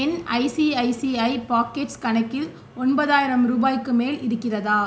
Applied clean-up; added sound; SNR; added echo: none; none; none; none.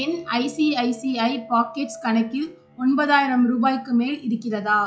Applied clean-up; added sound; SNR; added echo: classical method log-MMSE.